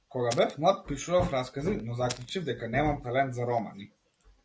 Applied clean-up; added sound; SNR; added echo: none; Fire; 18 dB; none.